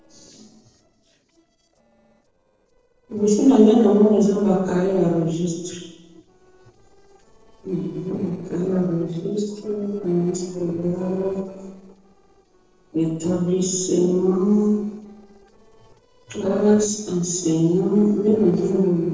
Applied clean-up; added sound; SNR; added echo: neural separator model SepFormer DNS4.